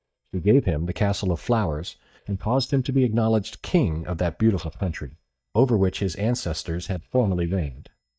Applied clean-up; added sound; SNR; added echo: neural mask model DeepFilterNet 3.